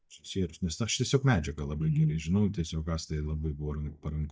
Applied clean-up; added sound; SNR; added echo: neural mask model DeepFilterNet 3.